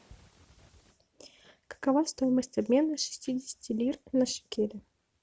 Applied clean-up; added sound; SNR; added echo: none; none; none; none.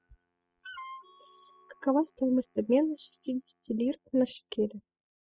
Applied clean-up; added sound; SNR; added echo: classical method spectral subtraction.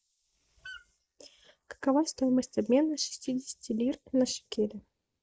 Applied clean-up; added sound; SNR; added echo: neural mask model Resemble Enhance denoiser.